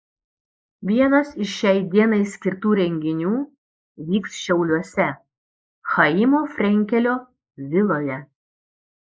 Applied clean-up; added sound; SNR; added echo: neural mask model Resemble Enhance denoiser.